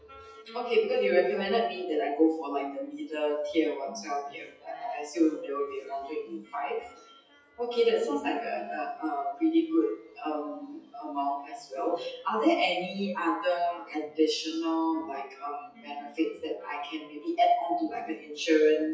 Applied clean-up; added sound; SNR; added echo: classical method WPE with log-MMSE.